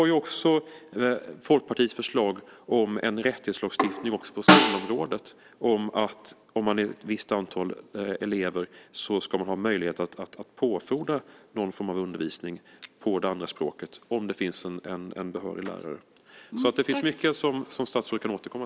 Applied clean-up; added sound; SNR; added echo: none; Snare drum; -4 dB; none.